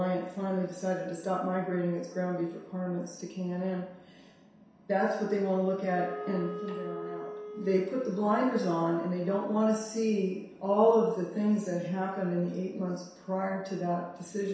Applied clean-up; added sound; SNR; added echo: none; Wind instrument, woodwind instrument; 10 dB; reverberation time 0.7 s.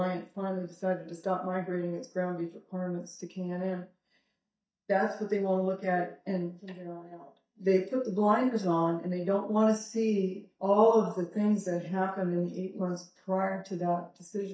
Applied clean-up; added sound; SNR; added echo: neural mask model DeepFilterNet 3.